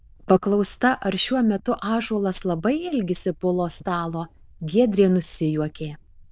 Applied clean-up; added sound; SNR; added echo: neural diffusion model UNIVERSE++.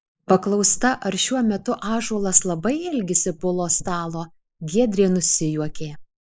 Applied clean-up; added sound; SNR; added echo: neural mask model Resemble Enhance denoiser.